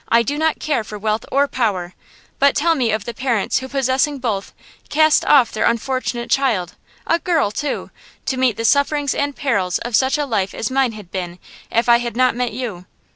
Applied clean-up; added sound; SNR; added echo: none; none; none; none.